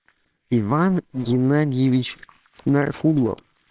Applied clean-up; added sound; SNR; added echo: neural separator model SepFormer WHAMR!.